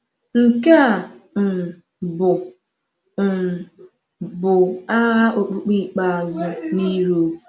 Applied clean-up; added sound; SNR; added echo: none; none; none; none.